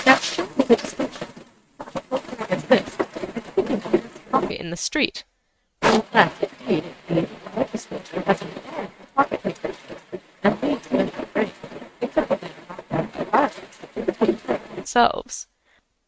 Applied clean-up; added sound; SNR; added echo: neural mask model RNNoise.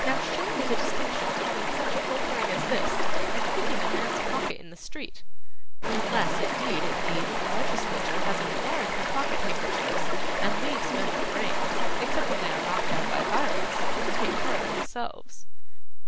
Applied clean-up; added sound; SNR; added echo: none; Stream; 5 dB; none.